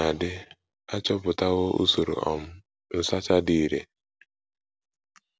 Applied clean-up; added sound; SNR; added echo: none; none; none; none.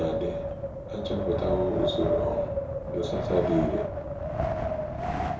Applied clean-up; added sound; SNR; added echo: none; Wind; -2 dB; reverberation time 0.5 s.